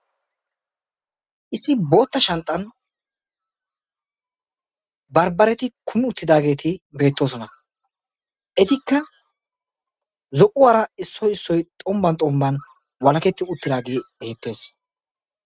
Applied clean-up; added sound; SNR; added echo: neural mask model RNNoise.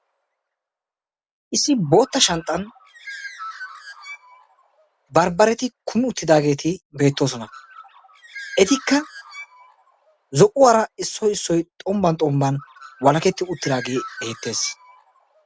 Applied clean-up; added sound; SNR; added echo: none; Bird; 19 dB; none.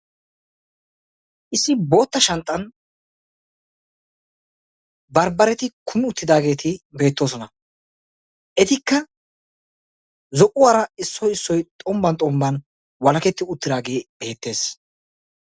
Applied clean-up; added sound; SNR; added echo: none; none; none; none.